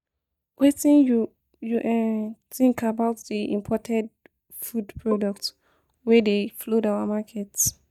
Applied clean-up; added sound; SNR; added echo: neural mask model DeepFilterNet 3.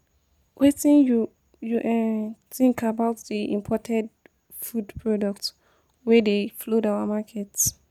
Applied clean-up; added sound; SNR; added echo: none; none; none; none.